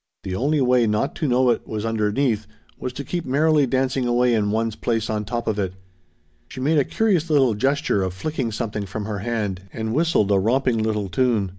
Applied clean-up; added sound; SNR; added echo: none; none; none; none.